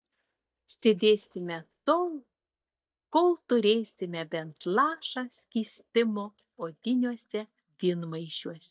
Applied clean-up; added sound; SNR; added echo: neural mask model DeepFilterNet 3.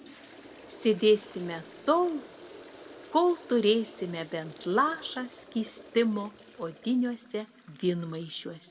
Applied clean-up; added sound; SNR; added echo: none; Toilet flush; 20 dB; reverberation time 1.7 s.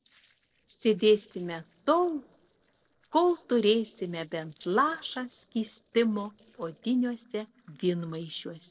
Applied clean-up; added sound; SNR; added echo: neural separator model SepFormer DNS4.